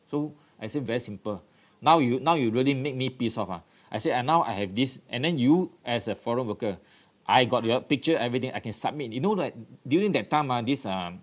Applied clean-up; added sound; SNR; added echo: none; none; none; none.